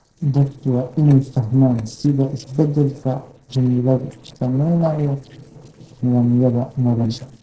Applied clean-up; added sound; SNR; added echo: neural separator model SepFormer DNS4.